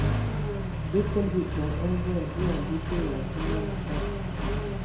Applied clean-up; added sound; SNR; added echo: none; Accelerating, revving, vroom; -3 dB; reverberation time 0.6 s.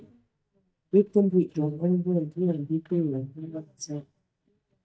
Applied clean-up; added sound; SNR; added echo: neural mask model DeepFilterNet 3.